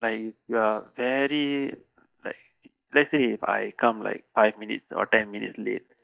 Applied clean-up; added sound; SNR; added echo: neural mask model DeepFilterNet 3.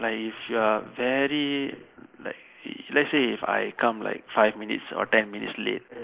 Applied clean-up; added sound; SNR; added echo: neural mask model Resemble Enhance denoiser.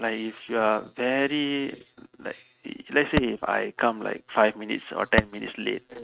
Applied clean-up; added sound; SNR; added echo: neural mask model RNNoise.